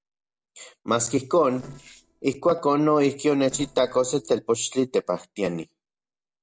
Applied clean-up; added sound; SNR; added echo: neural separator model SepFormer DNS4.